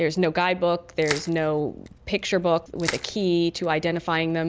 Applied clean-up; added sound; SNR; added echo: none; Crushing; 13 dB; none.